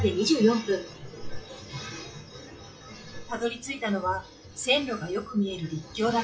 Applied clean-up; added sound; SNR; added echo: classical method WPE with log-MMSE.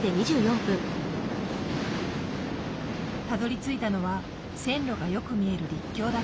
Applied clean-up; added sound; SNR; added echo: none; none; none; none.